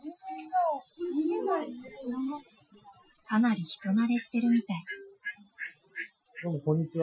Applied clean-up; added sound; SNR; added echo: classical method Wiener filter.